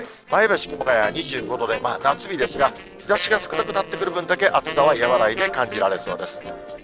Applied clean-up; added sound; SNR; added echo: neural separator model SepFormer DNS4.